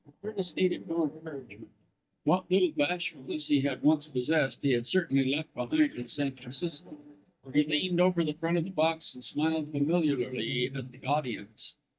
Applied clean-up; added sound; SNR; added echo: neural mask model DeepFilterNet 3.